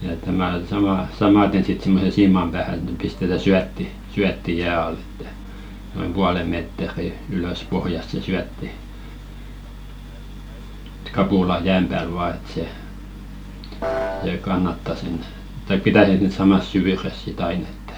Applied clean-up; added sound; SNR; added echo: none; Piano; 2 dB; none.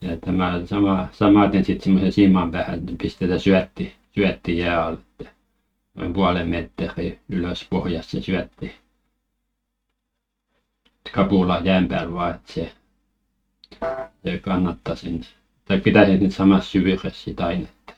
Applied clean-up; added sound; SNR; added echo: neural mask model RNNoise.